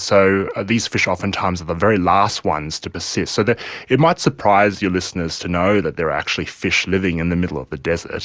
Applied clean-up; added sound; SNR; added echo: none; none; none; none.